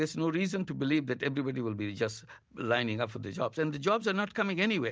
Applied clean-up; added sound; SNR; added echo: none; none; none; none.